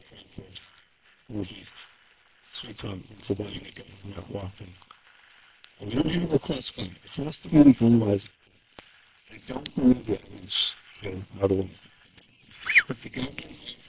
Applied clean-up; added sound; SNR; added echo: neural separator model SepFormer WHAM!.